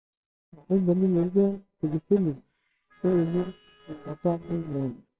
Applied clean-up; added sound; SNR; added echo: neural separator model SepFormer WHAMR!.